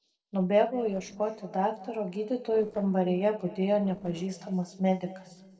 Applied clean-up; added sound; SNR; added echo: neural separator model SepFormer DNS4.